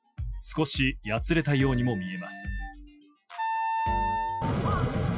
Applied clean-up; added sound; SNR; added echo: classical method Wiener filter.